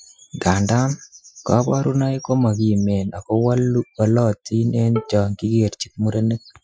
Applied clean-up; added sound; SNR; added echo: classical method Wiener filter.